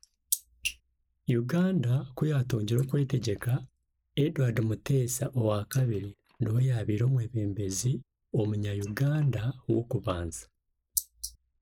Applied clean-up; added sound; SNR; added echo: neural mask model Resemble Enhance denoiser.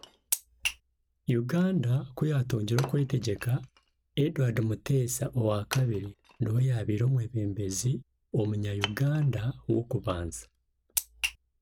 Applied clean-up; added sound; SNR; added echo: none; Wood; 18 dB; none.